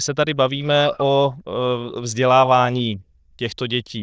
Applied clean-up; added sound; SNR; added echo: neural diffusion model UNIVERSE++.